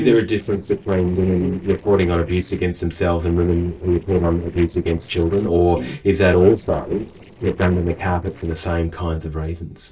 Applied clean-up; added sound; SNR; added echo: neural separator model SepFormer DNS4.